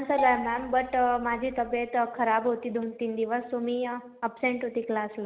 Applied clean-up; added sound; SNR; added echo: none; Marimba, xylophone; 9 dB; none.